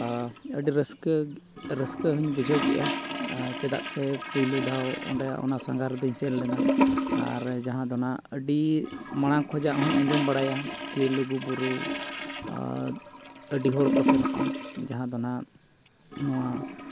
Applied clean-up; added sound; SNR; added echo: none; Toilet flush / Gurgling; 3 dB; none.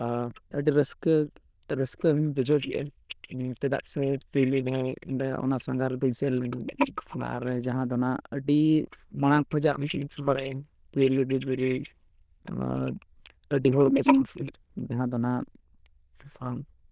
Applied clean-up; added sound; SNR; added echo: neural diffusion model UNIVERSE++.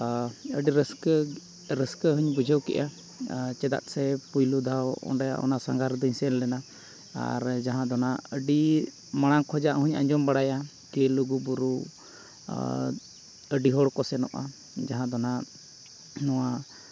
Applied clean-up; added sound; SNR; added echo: none; none; none; none.